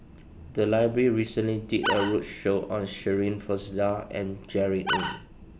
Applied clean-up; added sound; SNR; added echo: none; Animal; 4 dB; none.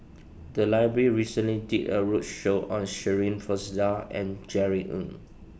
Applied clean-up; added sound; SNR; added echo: none; none; none; none.